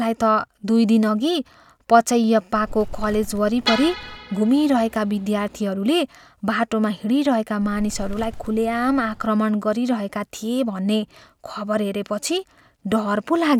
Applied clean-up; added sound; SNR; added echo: none; Bird + Vehicle horn, car horn, honking; 11 dB; none.